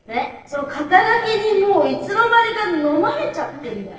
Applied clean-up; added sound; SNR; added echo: neural separator model SepFormer DNS4.